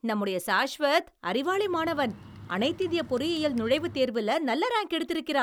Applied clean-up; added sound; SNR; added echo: none; Bird; 18 dB; none.